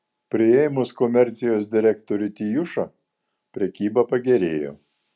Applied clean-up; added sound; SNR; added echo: none; none; none; none.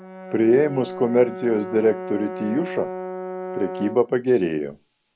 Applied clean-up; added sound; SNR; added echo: none; Brass instrument; 10 dB; none.